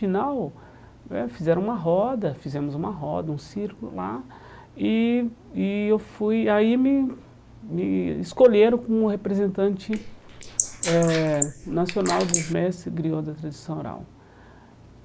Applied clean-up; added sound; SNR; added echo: neural mask model Resemble Enhance denoiser.